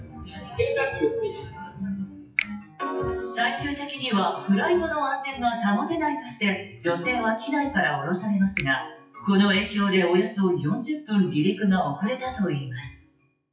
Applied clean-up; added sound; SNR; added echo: classical method WPE with log-MMSE.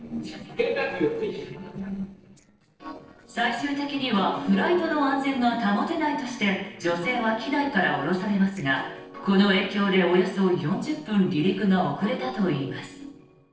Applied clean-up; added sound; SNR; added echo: neural separator model SepFormer DNS4.